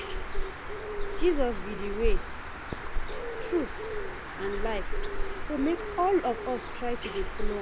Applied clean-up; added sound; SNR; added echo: none; Bird; -2 dB; none.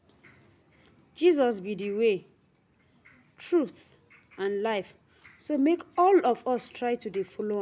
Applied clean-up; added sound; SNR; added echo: none; none; none; none.